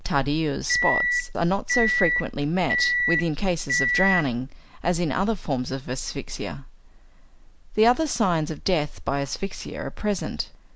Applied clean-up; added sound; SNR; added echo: none; Microwave oven; 0 dB; none.